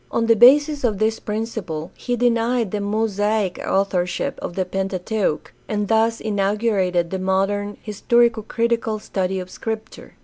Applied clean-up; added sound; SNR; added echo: none; none; none; none.